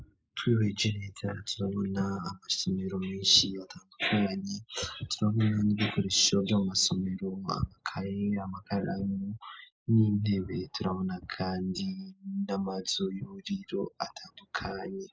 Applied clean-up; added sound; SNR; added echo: neural mask model Resemble Enhance denoiser.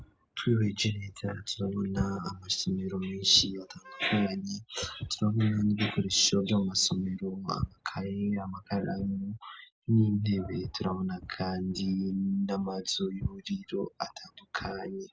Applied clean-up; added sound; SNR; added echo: none; Walk, footsteps + Wind instrument, woodwind instrument; 15 dB; none.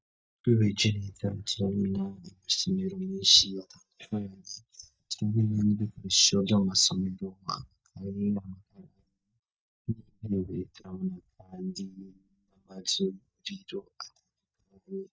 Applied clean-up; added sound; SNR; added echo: neural mask model DeepFilterNet 3.